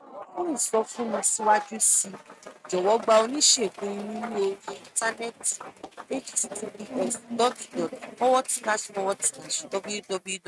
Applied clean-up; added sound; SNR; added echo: neural mask model RNNoise.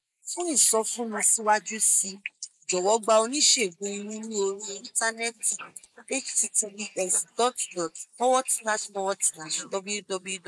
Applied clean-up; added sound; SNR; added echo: neural mask model Resemble Enhance denoiser.